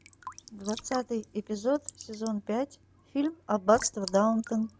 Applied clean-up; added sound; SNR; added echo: none; Raindrop / Drip / Trickle, dribble; 16 dB; none.